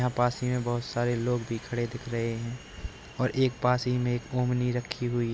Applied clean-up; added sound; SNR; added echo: none; Subway, metro, underground; 16 dB; none.